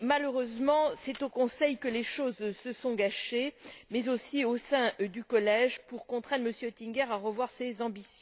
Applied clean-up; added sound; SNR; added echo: none; none; none; none.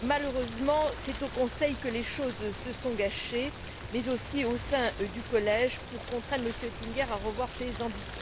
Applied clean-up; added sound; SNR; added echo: none; Rain; 9 dB; none.